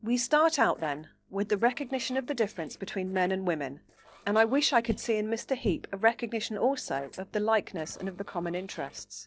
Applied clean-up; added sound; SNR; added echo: neural separator model SepFormer DNS4.